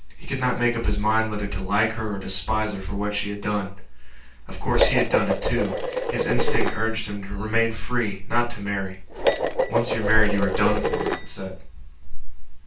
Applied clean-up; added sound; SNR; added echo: none; Dishes, pots, and pans; 4 dB; reverberation time 0.3 s.